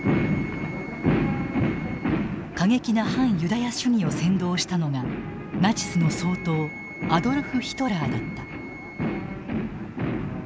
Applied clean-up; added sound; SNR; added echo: none; Wind instrument, woodwind instrument; 19 dB; none.